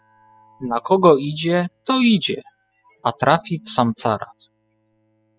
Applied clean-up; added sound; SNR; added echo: classical method spectral subtraction.